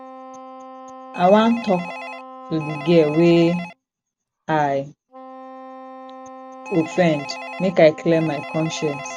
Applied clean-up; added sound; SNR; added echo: none; Wind instrument, woodwind instrument + Telephone; 14 dB; none.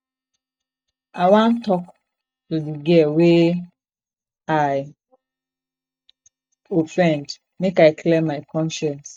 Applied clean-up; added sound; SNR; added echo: neural mask model DeepFilterNet 3.